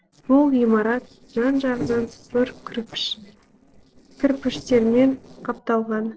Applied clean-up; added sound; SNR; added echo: neural separator model SepFormer DNS4.